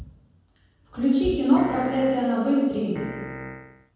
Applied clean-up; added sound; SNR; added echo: none; Piano; 13 dB; reverberation time 1.2 s.